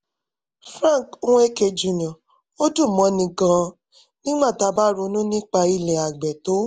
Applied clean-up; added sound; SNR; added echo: none; none; none; none.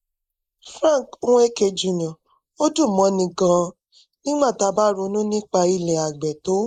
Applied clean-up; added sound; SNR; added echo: neural mask model Resemble Enhance denoiser.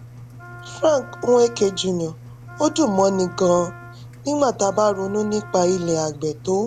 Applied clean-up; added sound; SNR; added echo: none; Wind instrument, woodwind instrument + Engine; 17 dB; none.